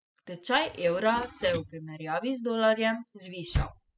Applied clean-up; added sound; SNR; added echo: classical method spectral subtraction.